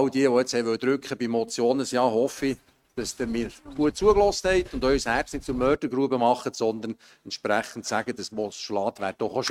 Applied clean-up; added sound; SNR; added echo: neural mask model RNNoise.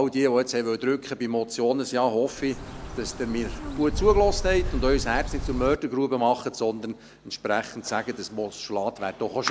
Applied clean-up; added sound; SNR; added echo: none; Bird; 4 dB; none.